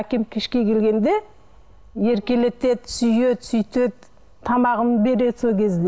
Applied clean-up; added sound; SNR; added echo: none; none; none; none.